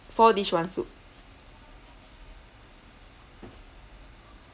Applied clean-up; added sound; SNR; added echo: none; none; none; none.